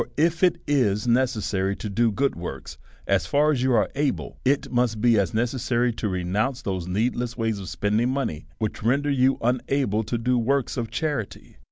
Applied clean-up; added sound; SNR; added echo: none; none; none; none.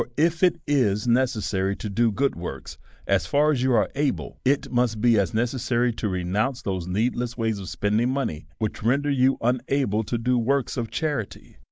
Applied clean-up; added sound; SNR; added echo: neural mask model Resemble Enhance denoiser.